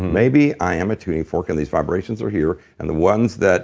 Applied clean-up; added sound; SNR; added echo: none; none; none; none.